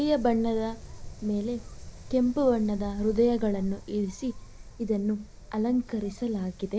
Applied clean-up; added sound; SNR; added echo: none; Wind; 13 dB; none.